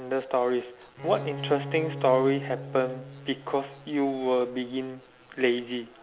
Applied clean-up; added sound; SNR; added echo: none; Bowed string instrument; 13 dB; none.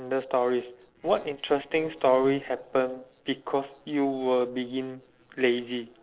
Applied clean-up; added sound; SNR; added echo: neural separator model SepFormer DNS4.